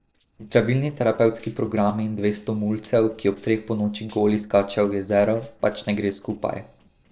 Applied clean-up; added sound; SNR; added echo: neural separator model SepFormer DNS4.